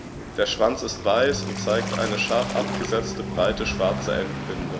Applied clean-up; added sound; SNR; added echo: none; Waves, surf; 5 dB; none.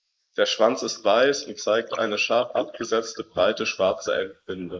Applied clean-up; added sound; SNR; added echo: neural mask model Resemble Enhance denoiser.